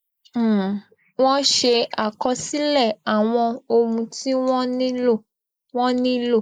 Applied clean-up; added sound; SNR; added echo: neural mask model Resemble Enhance denoiser.